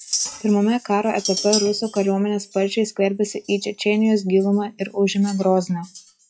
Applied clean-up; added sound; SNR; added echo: classical method log-MMSE.